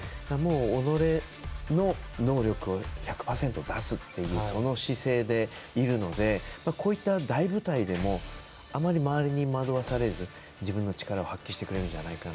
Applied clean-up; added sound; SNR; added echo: none; none; none; none.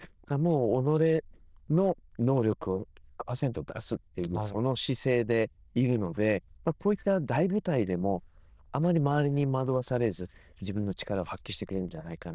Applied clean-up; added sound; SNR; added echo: neural diffusion model UNIVERSE++.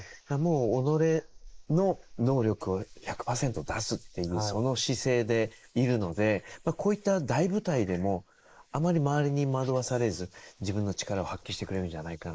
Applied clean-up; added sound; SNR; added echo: neural mask model Resemble Enhance denoiser.